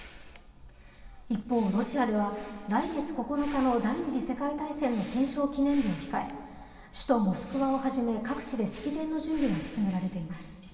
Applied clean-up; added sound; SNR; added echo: none; Breathing; 16 dB; reverberation time 2.3 s.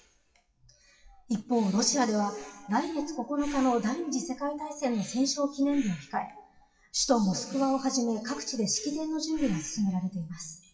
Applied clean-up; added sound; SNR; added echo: classical method WPE with log-MMSE.